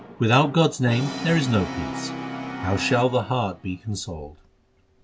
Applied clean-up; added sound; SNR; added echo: none; Brass instrument; 10 dB; none.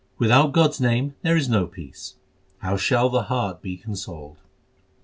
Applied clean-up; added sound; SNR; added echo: none; none; none; none.